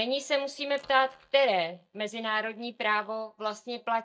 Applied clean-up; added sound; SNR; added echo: neural mask model DeepFilterNet 3.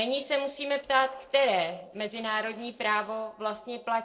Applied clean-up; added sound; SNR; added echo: neural separator model SepFormer DNS4.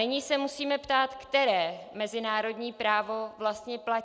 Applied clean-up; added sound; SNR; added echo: none; none; none; none.